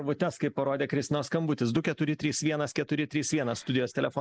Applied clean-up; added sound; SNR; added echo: neural mask model Resemble Enhance denoiser.